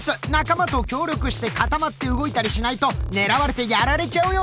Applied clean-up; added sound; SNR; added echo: none; none; none; none.